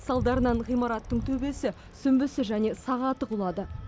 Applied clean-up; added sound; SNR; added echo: none; Bicycle; 11 dB; none.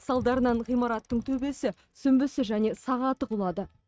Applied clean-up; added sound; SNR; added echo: neural mask model RNNoise.